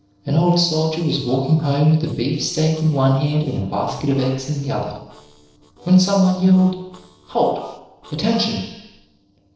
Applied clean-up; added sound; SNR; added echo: neural separator model SepFormer DNS4.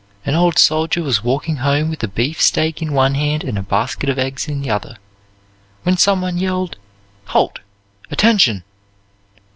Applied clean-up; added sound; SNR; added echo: none; none; none; none.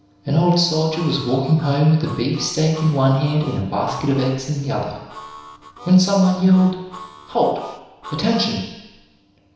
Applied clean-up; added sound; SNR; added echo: none; Harmonica; 19 dB; reverberation time 1.0 s.